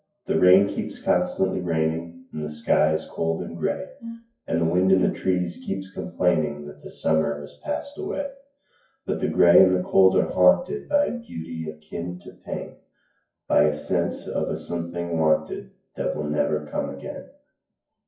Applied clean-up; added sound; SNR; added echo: classical method WPE with log-MMSE.